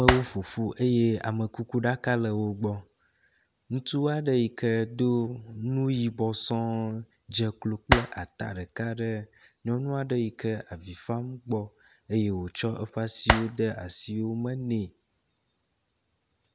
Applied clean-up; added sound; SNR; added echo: none; Clapping; -5 dB; none.